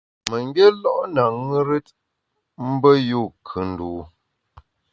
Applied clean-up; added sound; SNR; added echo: none; none; none; none.